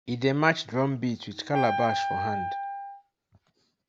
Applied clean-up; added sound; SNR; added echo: none; Wind instrument, woodwind instrument; 2 dB; none.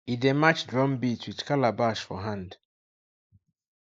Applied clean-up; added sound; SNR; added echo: neural mask model Resemble Enhance denoiser.